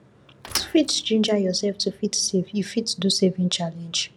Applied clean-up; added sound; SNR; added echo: none; Thump, thud; 17 dB; none.